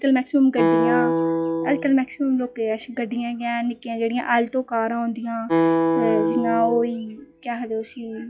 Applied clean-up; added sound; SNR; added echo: classical method log-MMSE.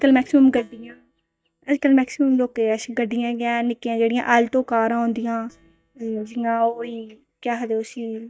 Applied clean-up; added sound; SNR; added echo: neural mask model DeepFilterNet 3.